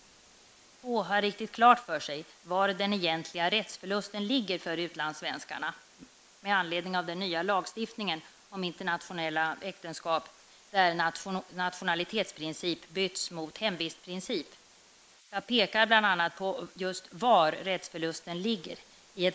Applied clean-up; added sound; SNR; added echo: neural mask model Resemble Enhance denoiser.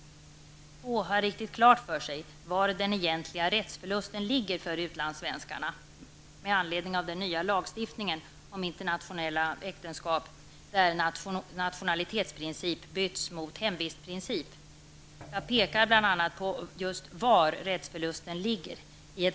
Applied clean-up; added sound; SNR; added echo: none; Knock; 18 dB; none.